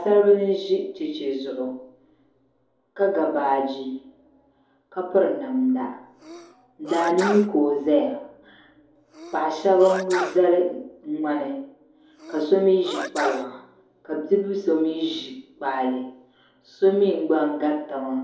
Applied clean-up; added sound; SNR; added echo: none; Sneeze; 11 dB; reverberation time 2.6 s.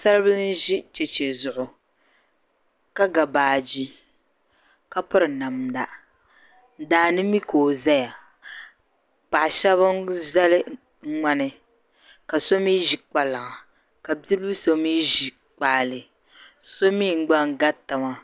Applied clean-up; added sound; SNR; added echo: none; none; none; none.